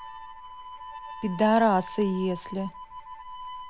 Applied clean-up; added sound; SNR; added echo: none; Harmonica; 12 dB; none.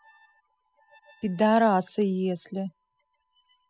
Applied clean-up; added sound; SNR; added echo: classical method spectral subtraction.